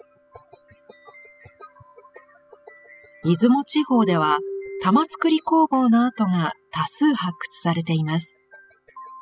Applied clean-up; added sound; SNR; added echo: classical method spectral subtraction.